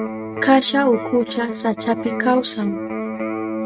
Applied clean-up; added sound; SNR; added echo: neural mask model RNNoise.